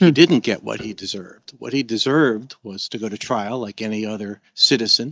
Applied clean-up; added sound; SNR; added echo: neural mask model DeepFilterNet 3.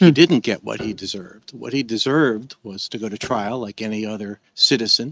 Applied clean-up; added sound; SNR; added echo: neural mask model RNNoise.